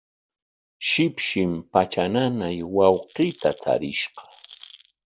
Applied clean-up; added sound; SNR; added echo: none; Rattle; 17 dB; none.